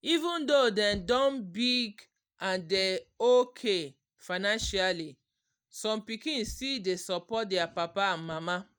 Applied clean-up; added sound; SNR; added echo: neural mask model DeepFilterNet 3.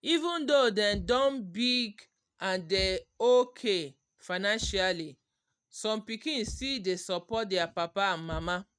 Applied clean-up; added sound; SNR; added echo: neural mask model RNNoise.